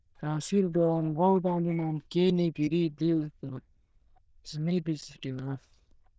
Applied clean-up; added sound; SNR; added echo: neural diffusion model UNIVERSE++.